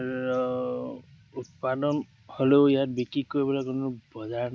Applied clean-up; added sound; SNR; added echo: none; none; none; none.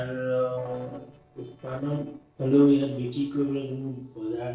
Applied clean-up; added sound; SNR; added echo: neural separator model SepFormer DNS4.